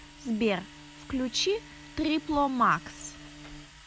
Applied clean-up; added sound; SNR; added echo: none; Drill + Bowed string instrument; 18 dB; none.